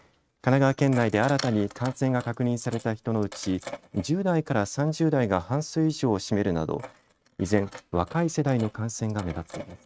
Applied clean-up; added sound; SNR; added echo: neural mask model RNNoise.